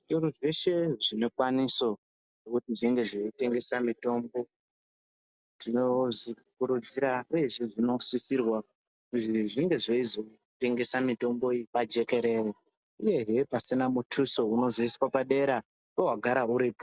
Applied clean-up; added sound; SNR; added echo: none; none; none; none.